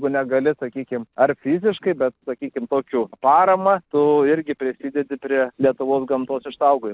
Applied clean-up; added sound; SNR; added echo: none; none; none; none.